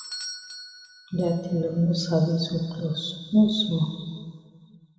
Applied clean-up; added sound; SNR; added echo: none; Bell / Doorbell; 18 dB; reverberation time 2.0 s.